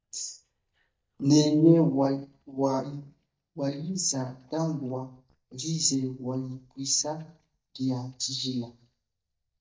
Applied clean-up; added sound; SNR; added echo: neural mask model DeepFilterNet 3.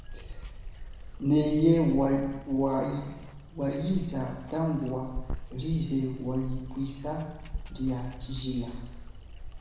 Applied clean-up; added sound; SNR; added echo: none; Water; 11 dB; reverberation time 1.0 s.